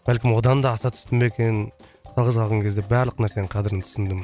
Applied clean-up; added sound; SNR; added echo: none; none; none; none.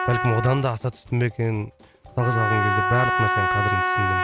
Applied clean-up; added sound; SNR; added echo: none; Trumpet; 1 dB; none.